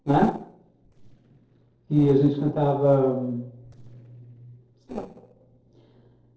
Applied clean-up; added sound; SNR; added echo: neural separator model SepFormer DNS4.